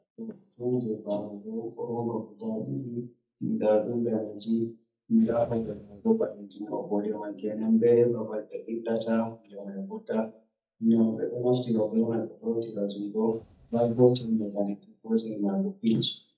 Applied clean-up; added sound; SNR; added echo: neural mask model DeepFilterNet 3.